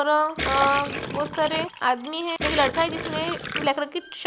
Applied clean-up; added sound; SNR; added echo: none; Gurgling + Fill (with liquid); 6 dB; none.